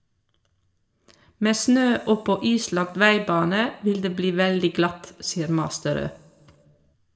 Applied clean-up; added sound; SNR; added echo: none; none; none; reverberation time 1.3 s.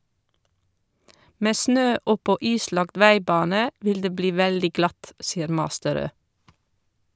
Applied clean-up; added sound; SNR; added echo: none; none; none; none.